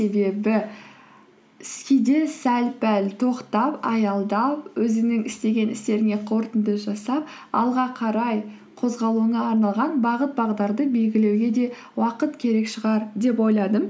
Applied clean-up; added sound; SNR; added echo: none; none; none; none.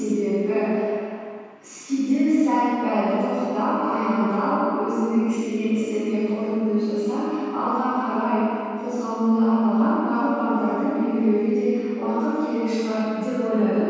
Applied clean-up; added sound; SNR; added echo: none; none; none; reverberation time 2.2 s.